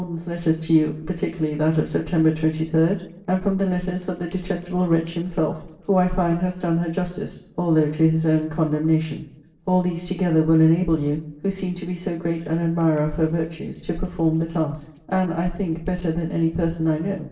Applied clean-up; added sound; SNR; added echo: neural separator model SepFormer DNS4.